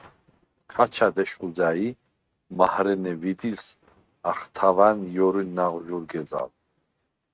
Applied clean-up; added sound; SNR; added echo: neural mask model RNNoise.